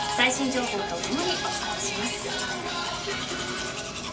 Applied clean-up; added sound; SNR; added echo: none; Domestic sounds, home sounds; 7 dB; reverberation time 0.3 s.